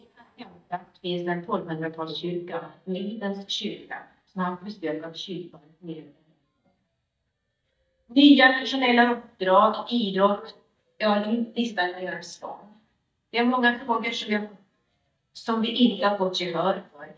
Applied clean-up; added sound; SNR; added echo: neural mask model DeepFilterNet 3.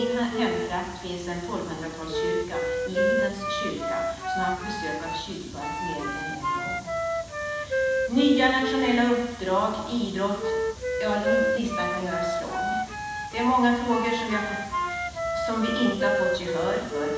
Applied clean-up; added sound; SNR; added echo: none; Wind instrument, woodwind instrument; 1 dB; reverberation time 1.1 s.